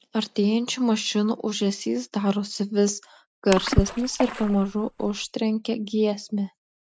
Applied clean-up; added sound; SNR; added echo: neural mask model RNNoise.